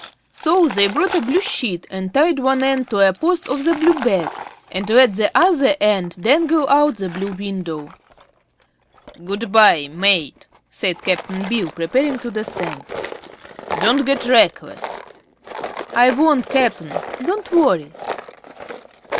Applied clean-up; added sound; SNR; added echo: none; Tools; 13 dB; none.